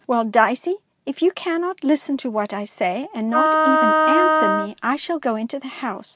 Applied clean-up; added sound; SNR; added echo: none; Wind instrument, woodwind instrument; -4 dB; none.